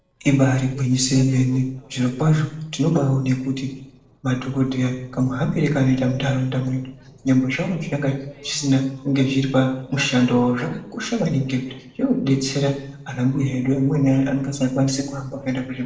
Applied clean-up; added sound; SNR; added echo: neural separator model SepFormer DNS4.